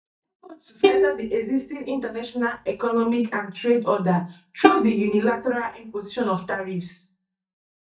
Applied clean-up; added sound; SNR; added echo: neural mask model DeepFilterNet 3.